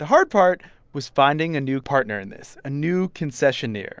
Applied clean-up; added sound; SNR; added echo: none; none; none; none.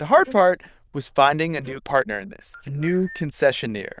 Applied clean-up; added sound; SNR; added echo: neural diffusion model UNIVERSE++.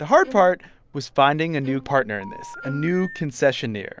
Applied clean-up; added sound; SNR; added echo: none; Telephone + Bowed string instrument; 17 dB; none.